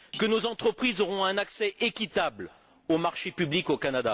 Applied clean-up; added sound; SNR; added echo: none; Cutlery, silverware; 18 dB; none.